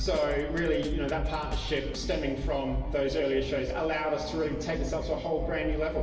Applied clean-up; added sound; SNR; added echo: none; Drum kit; 17 dB; reverberation time 1.0 s.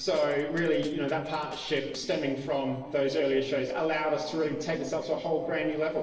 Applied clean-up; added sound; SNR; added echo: neural separator model SepFormer DNS4.